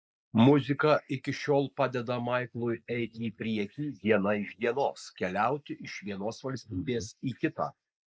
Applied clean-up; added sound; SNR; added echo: neural mask model Resemble Enhance denoiser.